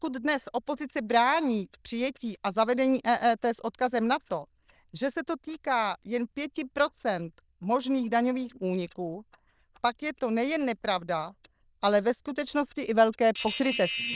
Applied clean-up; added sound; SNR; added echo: neural diffusion model UNIVERSE++.